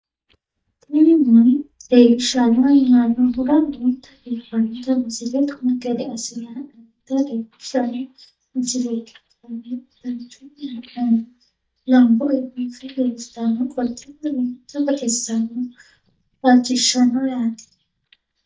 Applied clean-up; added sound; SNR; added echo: neural mask model DeepFilterNet 3.